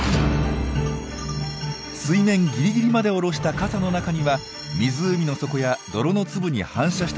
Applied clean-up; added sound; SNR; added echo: none; none; none; none.